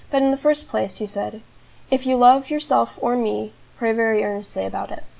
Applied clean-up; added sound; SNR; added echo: none; none; none; none.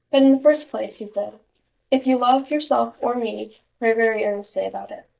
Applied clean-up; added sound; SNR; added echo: neural mask model DeepFilterNet 3.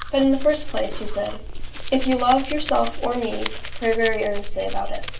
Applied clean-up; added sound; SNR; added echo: none; Domestic sounds, home sounds; 2 dB; reverberation time 0.3 s.